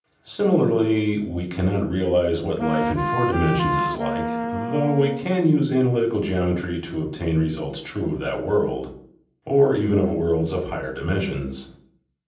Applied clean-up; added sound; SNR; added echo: none; Wind instrument, woodwind instrument; 3 dB; reverberation time 0.6 s.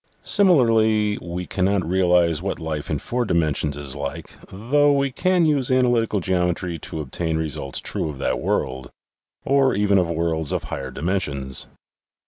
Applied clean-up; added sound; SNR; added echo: none; none; none; none.